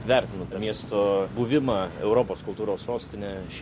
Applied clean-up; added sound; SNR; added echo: none; none; none; none.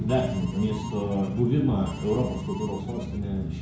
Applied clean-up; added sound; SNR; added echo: none; Harmonica; 19 dB; reverberation time 0.6 s.